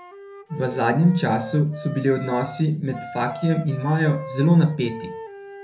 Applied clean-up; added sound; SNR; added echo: none; Wind instrument, woodwind instrument; 14 dB; reverberation time 0.4 s.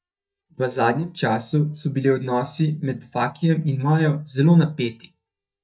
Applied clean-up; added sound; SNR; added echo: neural mask model DeepFilterNet 3.